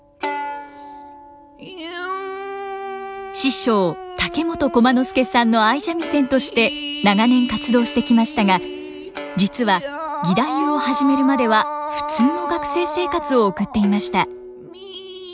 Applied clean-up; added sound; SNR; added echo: none; none; none; none.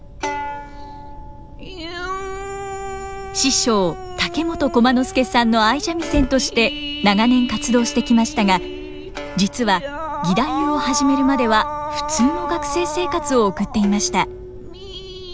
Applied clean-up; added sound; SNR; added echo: none; Fire; 15 dB; none.